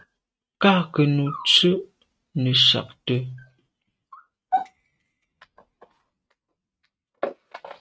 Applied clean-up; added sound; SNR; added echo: neural mask model RNNoise.